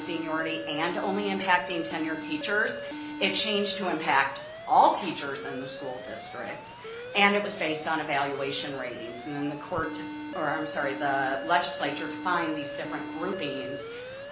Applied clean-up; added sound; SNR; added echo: none; Alarm; 9 dB; none.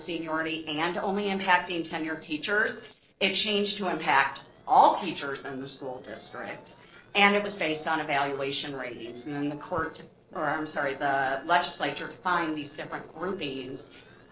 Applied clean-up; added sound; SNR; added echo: neural separator model SepFormer DNS4.